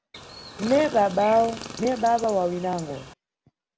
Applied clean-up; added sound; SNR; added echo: none; Chirp, tweet; 14 dB; none.